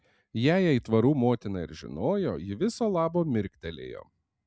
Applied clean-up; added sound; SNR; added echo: none; none; none; none.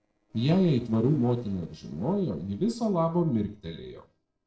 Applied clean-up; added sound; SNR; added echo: neural separator model SepFormer DNS4.